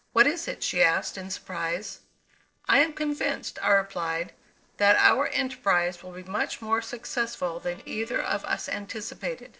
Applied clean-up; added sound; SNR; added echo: neural separator model SepFormer DNS4.